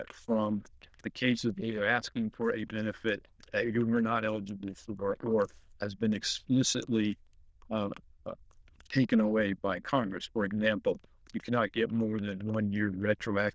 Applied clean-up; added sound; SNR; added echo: neural diffusion model UNIVERSE++.